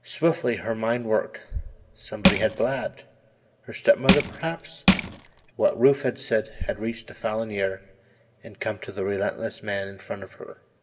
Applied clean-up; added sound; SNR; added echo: none; Crushing; -4 dB; reverberation time 0.5 s.